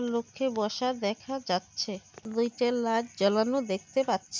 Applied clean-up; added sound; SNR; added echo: none; none; none; none.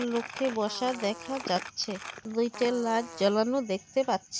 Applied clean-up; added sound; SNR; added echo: none; Crumpling, crinkling + Fart; 14 dB; none.